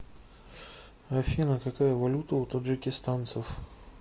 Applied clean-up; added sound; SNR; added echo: none; none; none; none.